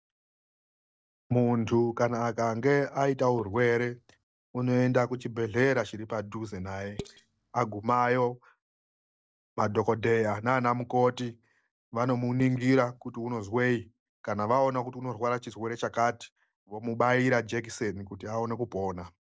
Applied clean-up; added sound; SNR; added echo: neural separator model SepFormer DNS4.